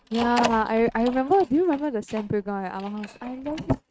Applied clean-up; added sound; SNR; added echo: neural mask model RNNoise.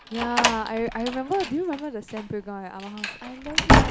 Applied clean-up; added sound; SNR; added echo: none; Slam; -4 dB; none.